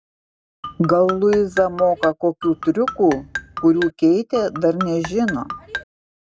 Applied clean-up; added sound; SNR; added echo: none; Marimba, xylophone; 11 dB; none.